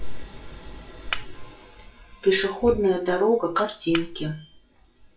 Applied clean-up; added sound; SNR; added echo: classical method WPE with log-MMSE.